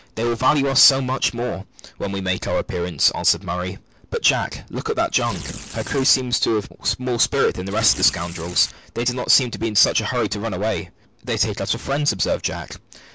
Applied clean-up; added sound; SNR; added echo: none; Tearing; 13 dB; none.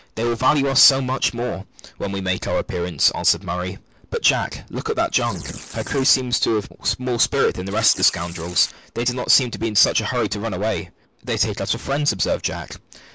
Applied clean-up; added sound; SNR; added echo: neural mask model Resemble Enhance denoiser.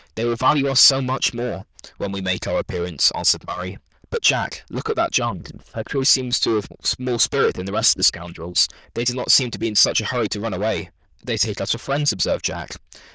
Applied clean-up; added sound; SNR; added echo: neural diffusion model UNIVERSE++.